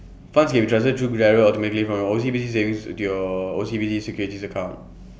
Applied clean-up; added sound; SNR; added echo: none; none; none; none.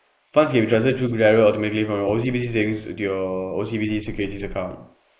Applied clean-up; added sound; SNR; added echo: neural mask model Resemble Enhance denoiser.